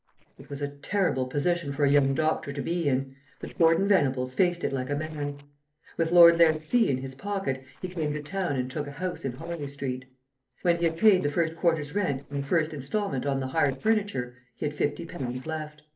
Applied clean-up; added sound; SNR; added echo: neural separator model SepFormer DNS4.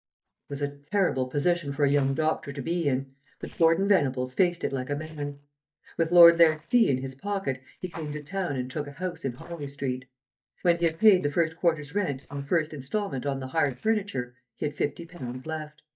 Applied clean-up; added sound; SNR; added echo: neural mask model DeepFilterNet 3.